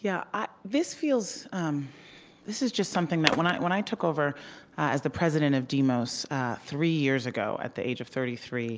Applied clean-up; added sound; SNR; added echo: none; Skateboard; 10 dB; none.